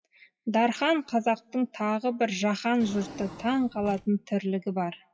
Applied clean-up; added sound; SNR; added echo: classical method WPE with log-MMSE.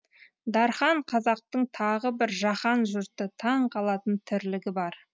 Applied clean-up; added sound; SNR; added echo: none; none; none; none.